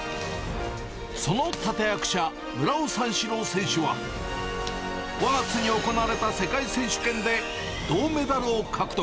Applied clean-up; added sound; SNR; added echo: none; none; none; none.